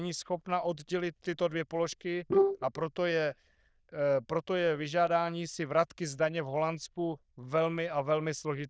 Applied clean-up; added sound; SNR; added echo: neural diffusion model UNIVERSE++.